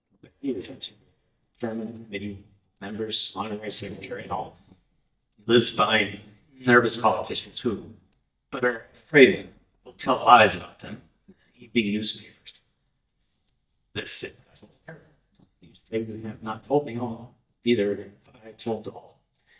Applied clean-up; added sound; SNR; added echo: neural mask model DeepFilterNet 3.